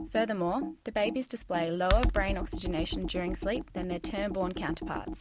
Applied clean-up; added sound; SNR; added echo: none; Computer keyboard; 2 dB; none.